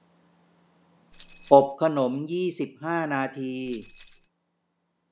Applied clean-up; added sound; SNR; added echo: none; Tambourine; 10 dB; none.